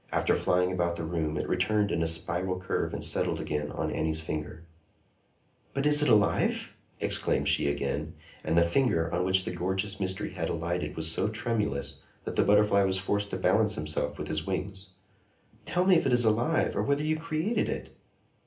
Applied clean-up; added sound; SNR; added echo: none; none; none; reverberation time 0.3 s.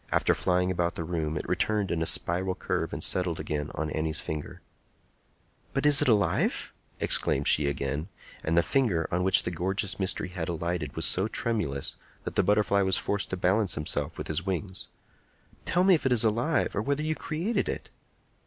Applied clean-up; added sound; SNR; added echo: none; none; none; none.